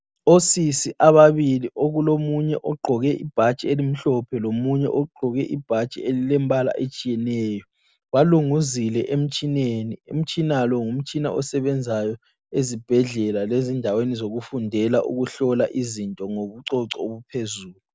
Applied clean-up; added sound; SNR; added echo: none; none; none; none.